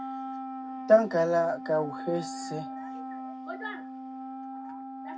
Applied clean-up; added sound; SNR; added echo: none; Wind instrument, woodwind instrument; 8 dB; reverberation time 0.4 s.